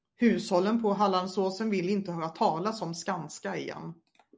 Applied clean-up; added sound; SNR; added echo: none; none; none; none.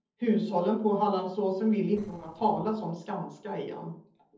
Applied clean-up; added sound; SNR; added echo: neural separator model SepFormer DNS4.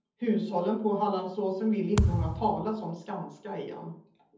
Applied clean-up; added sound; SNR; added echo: none; Thump, thud; 1 dB; reverberation time 0.7 s.